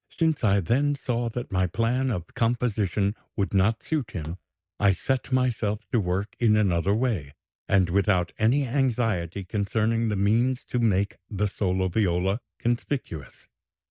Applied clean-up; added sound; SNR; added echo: neural mask model DeepFilterNet 3.